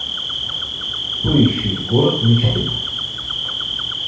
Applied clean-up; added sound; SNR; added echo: none; Cricket; 3 dB; reverberation time 0.6 s.